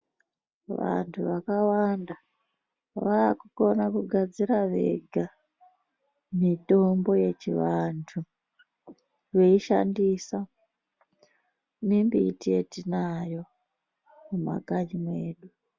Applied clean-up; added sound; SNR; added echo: none; none; none; none.